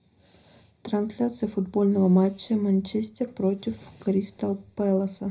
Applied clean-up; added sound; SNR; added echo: none; none; none; reverberation time 0.4 s.